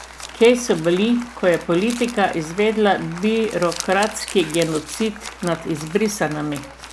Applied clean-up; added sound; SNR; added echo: none; Crumpling, crinkling + Applause; 15 dB; none.